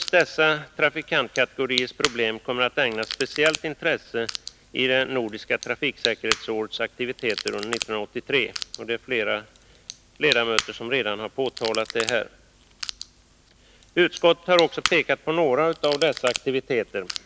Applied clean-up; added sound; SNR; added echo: none; Crack / Crackle; 10 dB; none.